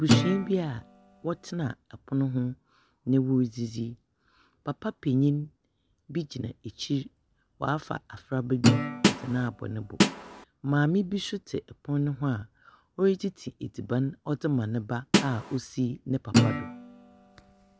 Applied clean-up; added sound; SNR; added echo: none; Snare drum + Guitar; -3 dB; none.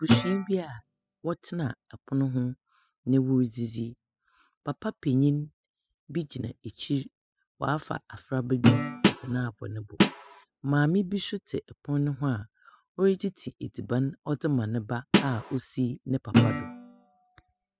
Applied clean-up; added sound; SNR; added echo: classical method spectral subtraction.